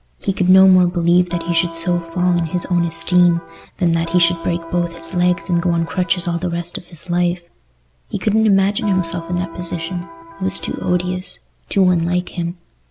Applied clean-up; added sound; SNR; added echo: none; Electric guitar; 15 dB; none.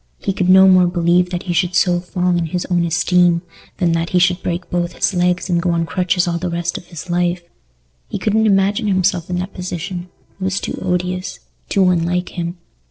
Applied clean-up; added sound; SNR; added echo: neural separator model SepFormer DNS4.